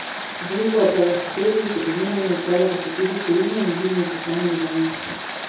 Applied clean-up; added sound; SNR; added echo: none; Water; 9 dB; reverberation time 0.6 s.